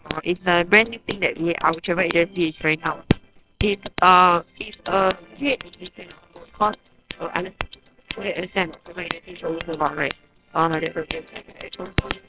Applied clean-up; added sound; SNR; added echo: neural separator model SepFormer WHAMR!.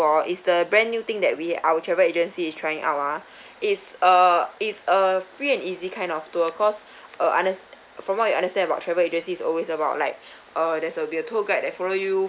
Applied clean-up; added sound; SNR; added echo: none; none; none; none.